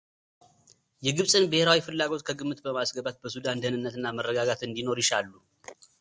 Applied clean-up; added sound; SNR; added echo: none; none; none; none.